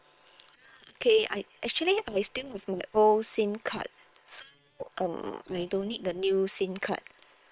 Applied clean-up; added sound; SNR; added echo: neural separator model SepFormer WHAM!.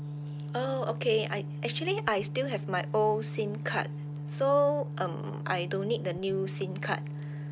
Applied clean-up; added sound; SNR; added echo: none; Organ; 6 dB; none.